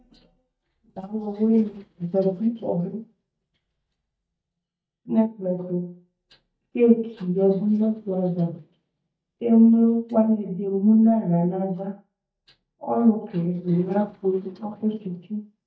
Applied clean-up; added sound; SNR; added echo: neural mask model DeepFilterNet 3.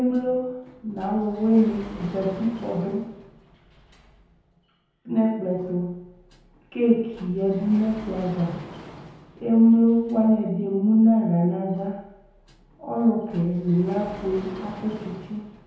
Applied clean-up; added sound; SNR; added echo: none; Sliding door; 20 dB; reverberation time 0.9 s.